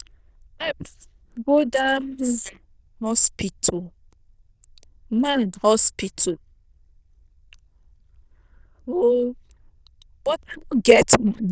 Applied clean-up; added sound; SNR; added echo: neural diffusion model UNIVERSE++.